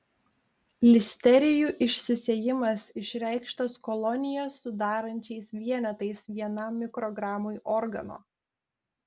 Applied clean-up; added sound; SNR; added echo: none; none; none; none.